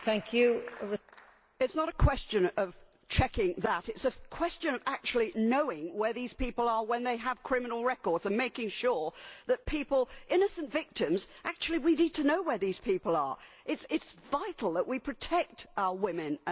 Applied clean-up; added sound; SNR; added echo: none; none; none; none.